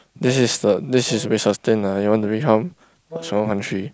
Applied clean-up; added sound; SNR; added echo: none; Wind instrument, woodwind instrument; 17 dB; none.